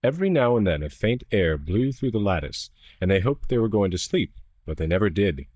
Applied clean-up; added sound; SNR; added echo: neural mask model DeepFilterNet 3.